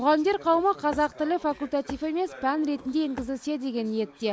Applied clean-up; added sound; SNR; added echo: none; Walk, footsteps; 19 dB; none.